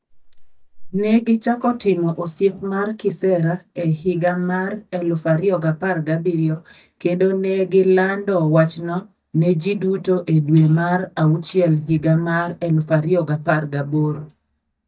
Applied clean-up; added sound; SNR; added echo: neural mask model DeepFilterNet 3.